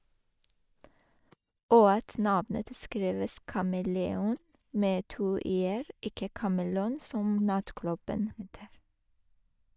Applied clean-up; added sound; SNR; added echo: neural mask model DeepFilterNet 3.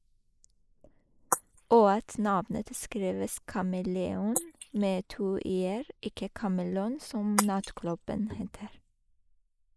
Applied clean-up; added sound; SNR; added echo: neural mask model Resemble Enhance denoiser.